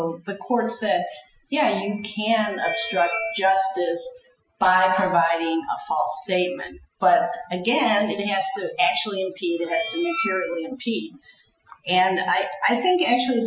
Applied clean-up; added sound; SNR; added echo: classical method Wiener filter.